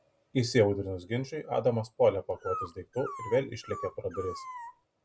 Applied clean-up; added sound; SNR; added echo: none; Dog; 11 dB; none.